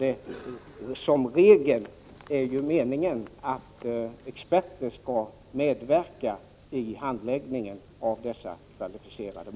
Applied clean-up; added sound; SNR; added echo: none; none; none; none.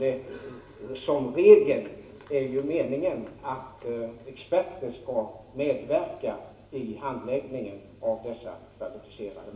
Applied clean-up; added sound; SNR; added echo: none; none; none; reverberation time 1.0 s.